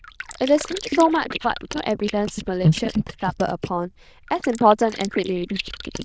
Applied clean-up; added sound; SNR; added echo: neural diffusion model UNIVERSE++.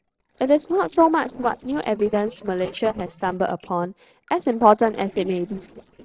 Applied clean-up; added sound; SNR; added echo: neural separator model SepFormer DNS4.